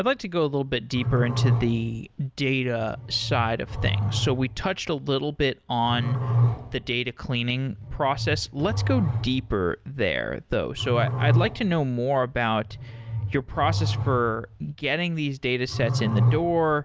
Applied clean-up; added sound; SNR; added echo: none; Growling; 2 dB; none.